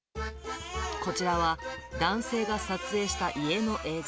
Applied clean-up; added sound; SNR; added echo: none; Wind instrument, woodwind instrument; 17 dB; none.